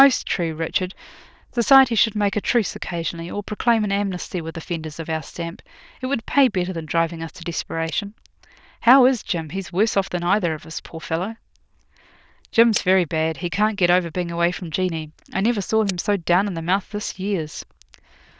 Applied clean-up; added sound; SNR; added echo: neural diffusion model UNIVERSE++.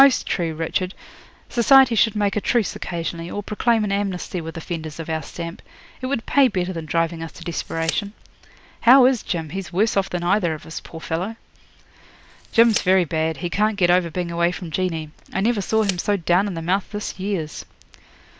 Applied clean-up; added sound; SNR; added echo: none; Tick; 17 dB; none.